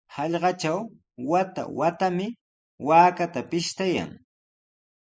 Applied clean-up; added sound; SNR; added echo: neural mask model Resemble Enhance denoiser.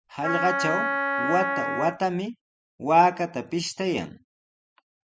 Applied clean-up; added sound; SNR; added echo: none; Wind instrument, woodwind instrument; 0 dB; none.